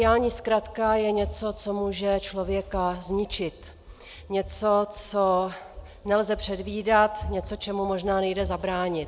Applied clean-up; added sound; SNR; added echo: none; Run; 14 dB; none.